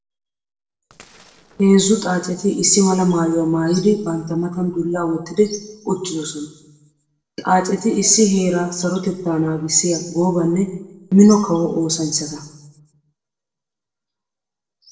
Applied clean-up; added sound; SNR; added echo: neural separator model SepFormer DNS4.